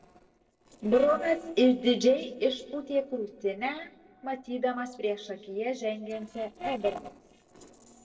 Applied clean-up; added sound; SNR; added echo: neural separator model SepFormer DNS4.